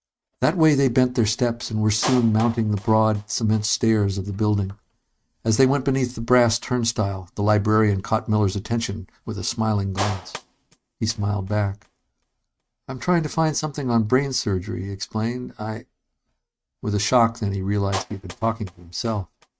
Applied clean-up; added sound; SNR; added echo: neural mask model RNNoise.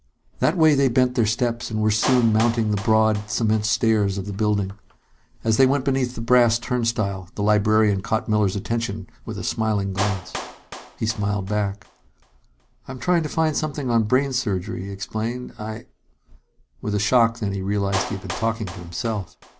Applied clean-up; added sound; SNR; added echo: none; Clapping; 16 dB; none.